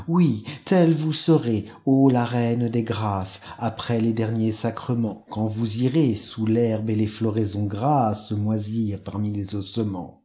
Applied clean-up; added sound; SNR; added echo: neural mask model Resemble Enhance denoiser.